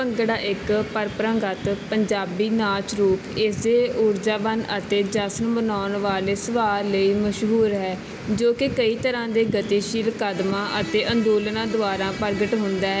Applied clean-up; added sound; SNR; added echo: none; none; none; none.